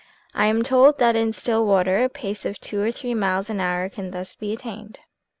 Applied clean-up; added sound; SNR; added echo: none; none; none; none.